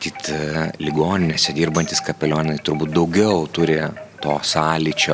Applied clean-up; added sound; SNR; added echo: none; Wind chime + Tambourine; 15 dB; none.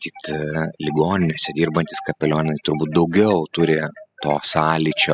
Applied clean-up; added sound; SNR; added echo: classical method spectral subtraction.